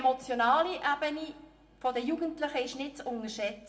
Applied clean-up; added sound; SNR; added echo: none; none; none; reverberation time 0.4 s.